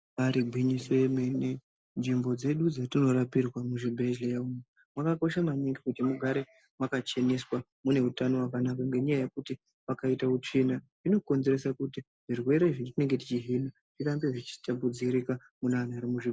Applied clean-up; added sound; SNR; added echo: none; none; none; none.